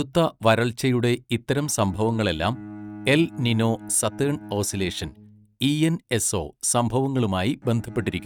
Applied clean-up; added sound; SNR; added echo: neural mask model RNNoise.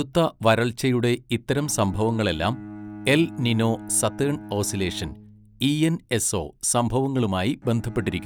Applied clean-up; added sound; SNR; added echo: none; Bowed string instrument; 17 dB; none.